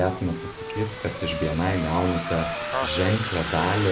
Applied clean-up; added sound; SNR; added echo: none; Bus + Wind instrument, woodwind instrument; 5 dB; none.